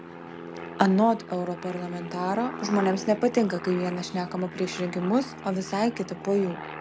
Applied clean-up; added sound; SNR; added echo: none; Aircraft; 12 dB; none.